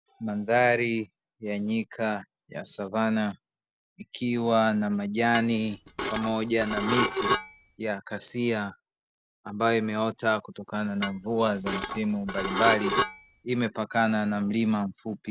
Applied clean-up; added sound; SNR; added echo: none; Dishes, pots, and pans / Glass; 3 dB; none.